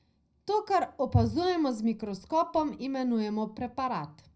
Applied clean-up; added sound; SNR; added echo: none; none; none; reverberation time 0.4 s.